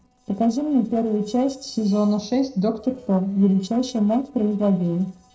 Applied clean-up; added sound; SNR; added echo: neural separator model SepFormer DNS4.